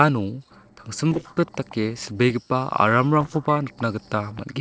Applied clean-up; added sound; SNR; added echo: neural separator model SepFormer DNS4.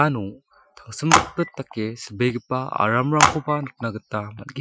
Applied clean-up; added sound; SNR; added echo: classical method Wiener filter.